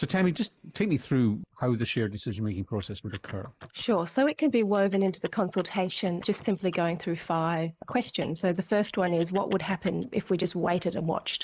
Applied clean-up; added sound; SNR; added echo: neural mask model Resemble Enhance denoiser.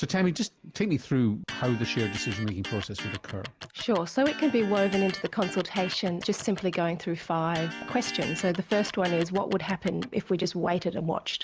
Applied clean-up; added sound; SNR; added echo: none; Electric guitar; 11 dB; none.